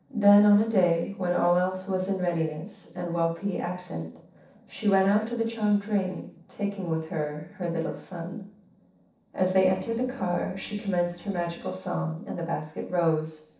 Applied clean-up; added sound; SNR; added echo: neural separator model SepFormer DNS4.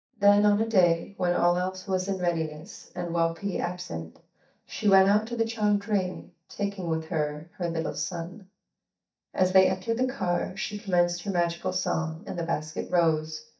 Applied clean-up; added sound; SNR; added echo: neural mask model DeepFilterNet 3.